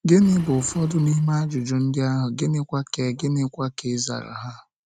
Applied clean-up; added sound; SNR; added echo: neural mask model RNNoise.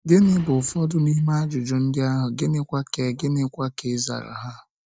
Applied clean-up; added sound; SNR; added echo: neural mask model DeepFilterNet 3.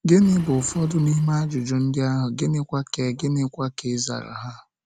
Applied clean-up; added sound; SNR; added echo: none; Engine; 20 dB; none.